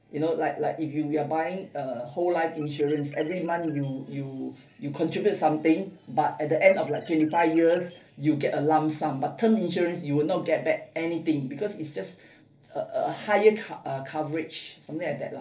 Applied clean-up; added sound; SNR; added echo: neural separator model SepFormer DNS4.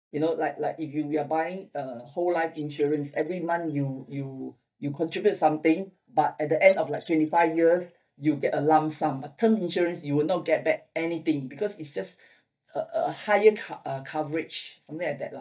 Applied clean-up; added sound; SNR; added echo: neural mask model DeepFilterNet 3.